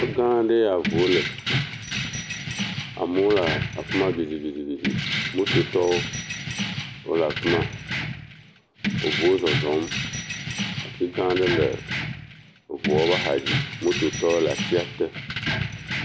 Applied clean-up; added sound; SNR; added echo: none; Keys jangling; 3 dB; none.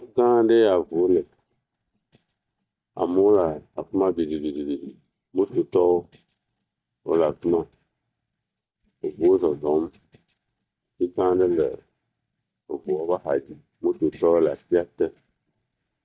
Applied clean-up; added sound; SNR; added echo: neural mask model DeepFilterNet 3.